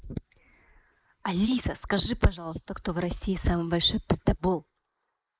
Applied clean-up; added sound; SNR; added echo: neural mask model Resemble Enhance denoiser.